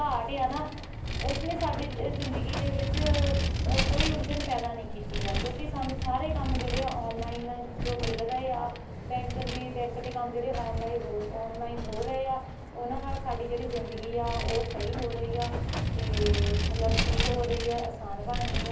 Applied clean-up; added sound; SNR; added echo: none; Vehicle; -2 dB; reverberation time 0.6 s.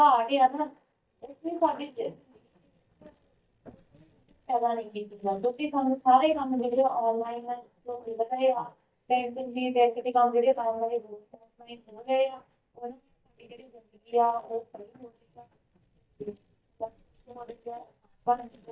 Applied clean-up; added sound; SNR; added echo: neural mask model DeepFilterNet 3.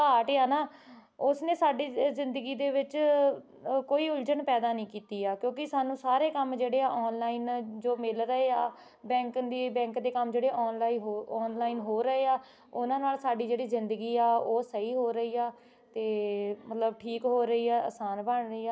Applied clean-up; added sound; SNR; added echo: none; none; none; none.